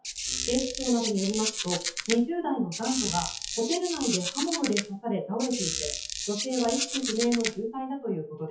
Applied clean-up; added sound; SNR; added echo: classical method WPE with log-MMSE.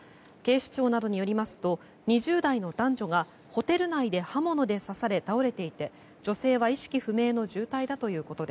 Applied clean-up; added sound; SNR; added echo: none; none; none; none.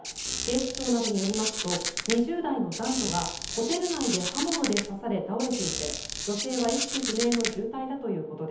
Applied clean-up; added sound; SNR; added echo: none; Squeak; 4 dB; reverberation time 0.8 s.